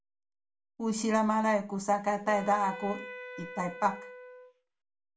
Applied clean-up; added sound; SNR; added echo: none; Wind instrument, woodwind instrument; 13 dB; reverberation time 0.3 s.